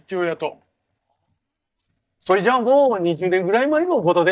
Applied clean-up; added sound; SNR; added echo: neural mask model DeepFilterNet 3.